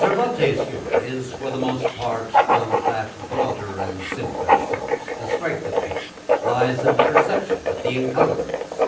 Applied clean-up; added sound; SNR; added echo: none; Writing; -5 dB; reverberation time 0.6 s.